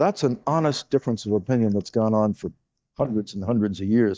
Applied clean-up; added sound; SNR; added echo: neural mask model DeepFilterNet 3.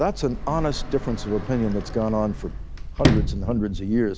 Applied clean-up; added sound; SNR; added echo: none; Sliding door; 3 dB; none.